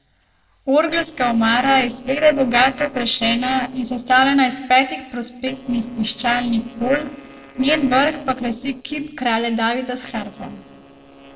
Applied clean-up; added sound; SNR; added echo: neural separator model SepFormer DNS4.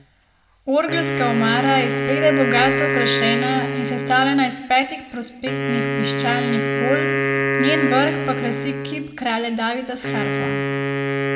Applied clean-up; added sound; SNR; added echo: none; Wind instrument, woodwind instrument; 1 dB; reverberation time 1.0 s.